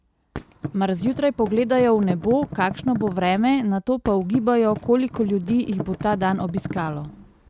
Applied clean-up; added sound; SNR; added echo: none; Thump, thud; 13 dB; none.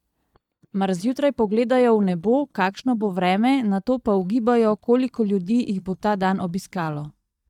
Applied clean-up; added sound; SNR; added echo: neural mask model DeepFilterNet 3.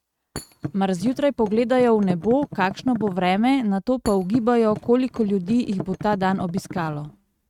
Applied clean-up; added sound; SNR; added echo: neural mask model RNNoise.